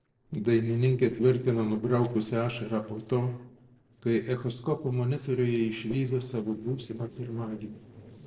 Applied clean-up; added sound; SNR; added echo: neural separator model SepFormer DNS4.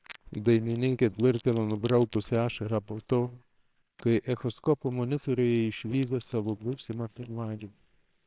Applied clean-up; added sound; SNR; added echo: neural separator model SepFormer WHAMR!.